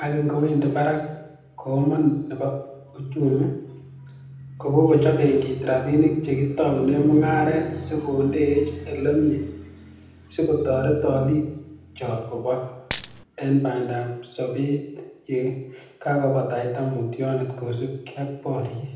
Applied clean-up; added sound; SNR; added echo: none; Coin (dropping); 1 dB; reverberation time 0.8 s.